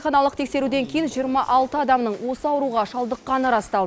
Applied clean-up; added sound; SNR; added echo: none; none; none; none.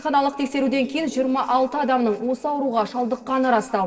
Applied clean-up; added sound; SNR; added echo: neural separator model SepFormer DNS4.